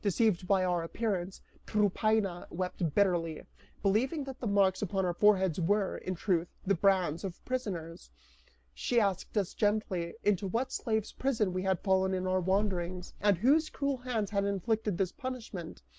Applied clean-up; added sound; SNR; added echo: none; none; none; none.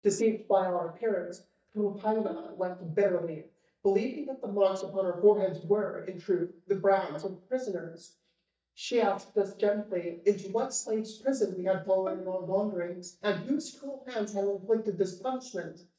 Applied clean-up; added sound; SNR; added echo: neural mask model DeepFilterNet 3.